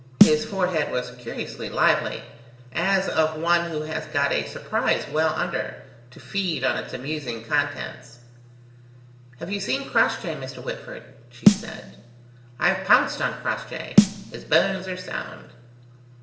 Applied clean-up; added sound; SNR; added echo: none; Snare drum; -1 dB; reverberation time 1.1 s.